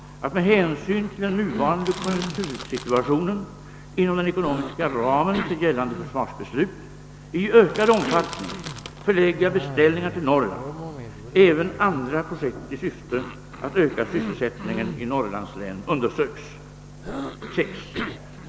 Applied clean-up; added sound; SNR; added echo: none; Cough + Crushing; 13 dB; none.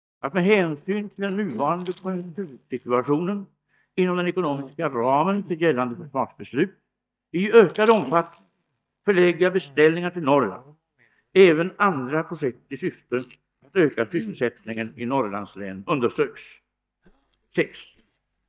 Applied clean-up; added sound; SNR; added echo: neural mask model DeepFilterNet 3.